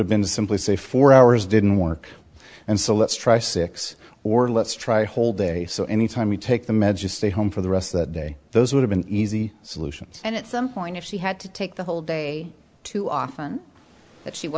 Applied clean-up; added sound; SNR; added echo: none; none; none; none.